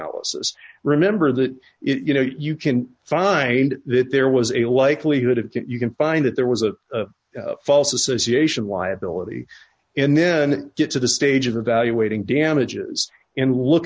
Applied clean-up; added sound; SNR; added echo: none; none; none; none.